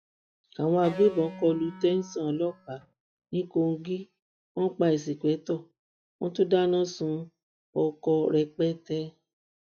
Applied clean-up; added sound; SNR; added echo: classical method log-MMSE.